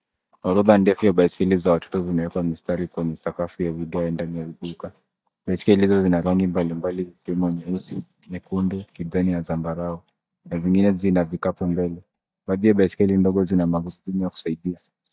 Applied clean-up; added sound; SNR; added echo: neural mask model DeepFilterNet 3.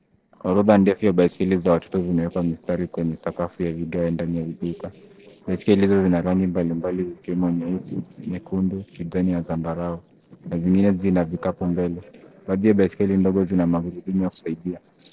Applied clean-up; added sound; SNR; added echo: neural separator model SepFormer DNS4.